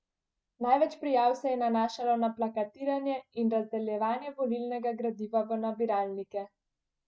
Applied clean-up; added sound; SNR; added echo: none; none; none; none.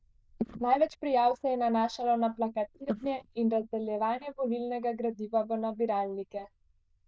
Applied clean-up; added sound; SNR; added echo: neural diffusion model UNIVERSE++.